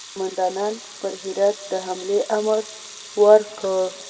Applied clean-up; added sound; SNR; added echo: none; Sink (filling or washing) / Water tap, faucet / Liquid; 17 dB; reverberation time 1.1 s.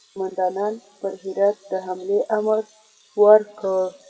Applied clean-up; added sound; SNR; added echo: classical method WPE with log-MMSE.